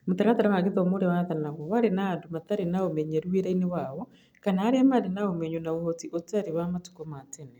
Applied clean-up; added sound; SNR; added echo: none; none; none; none.